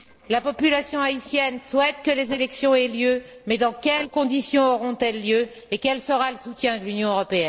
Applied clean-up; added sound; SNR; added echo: neural separator model SepFormer DNS4.